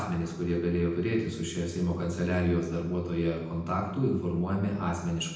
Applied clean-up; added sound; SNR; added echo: none; none; none; reverberation time 0.9 s.